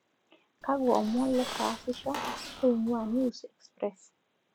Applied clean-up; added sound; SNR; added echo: none; Squeak; 10 dB; none.